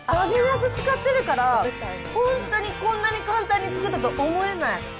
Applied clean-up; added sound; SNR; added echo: none; Wind instrument, woodwind instrument; 16 dB; none.